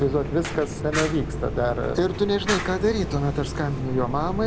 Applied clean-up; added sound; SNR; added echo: none; Fire; 5 dB; none.